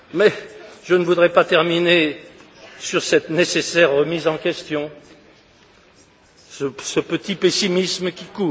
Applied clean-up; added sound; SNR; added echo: none; none; none; none.